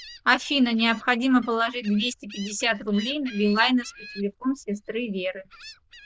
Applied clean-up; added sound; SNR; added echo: neural diffusion model UNIVERSE++.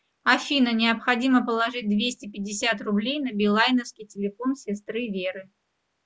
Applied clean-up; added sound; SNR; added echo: none; none; none; none.